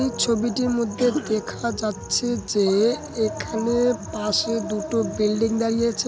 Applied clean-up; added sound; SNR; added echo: none; none; none; none.